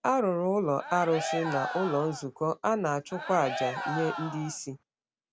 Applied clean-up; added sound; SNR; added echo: none; Cheering; 7 dB; none.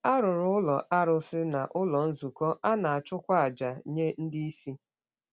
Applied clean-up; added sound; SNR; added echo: none; none; none; none.